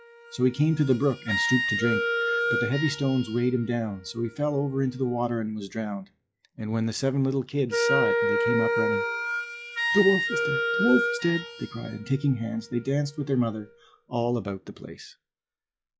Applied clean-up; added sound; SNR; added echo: classical method log-MMSE.